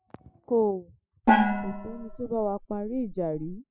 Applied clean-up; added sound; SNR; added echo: classical method spectral subtraction.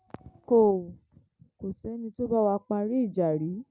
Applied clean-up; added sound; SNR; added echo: none; none; none; none.